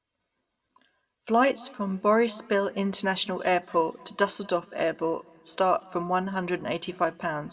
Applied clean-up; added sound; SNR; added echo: none; none; none; reverberation time 1.0 s.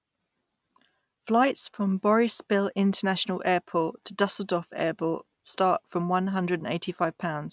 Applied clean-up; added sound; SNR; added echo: none; none; none; none.